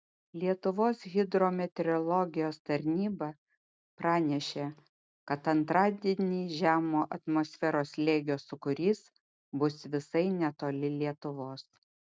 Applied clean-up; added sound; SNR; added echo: none; none; none; none.